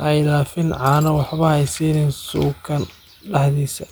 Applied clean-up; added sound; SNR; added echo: none; Shatter; 20 dB; none.